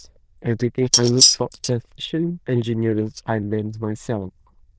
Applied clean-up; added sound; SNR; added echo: neural diffusion model UNIVERSE++.